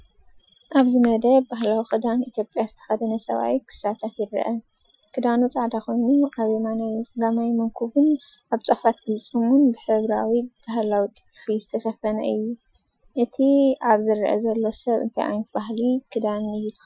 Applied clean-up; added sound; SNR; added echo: classical method Wiener filter.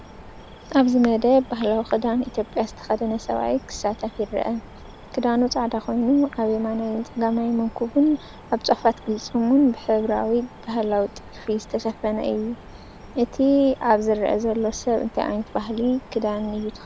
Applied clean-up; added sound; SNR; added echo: none; Mechanisms; 19 dB; none.